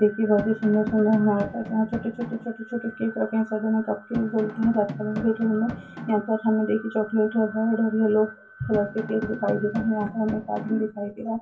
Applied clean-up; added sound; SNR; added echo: none; Drum; 11 dB; reverberation time 0.2 s.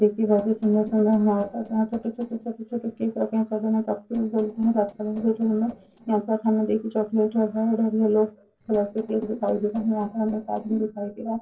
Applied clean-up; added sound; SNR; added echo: neural separator model SepFormer DNS4.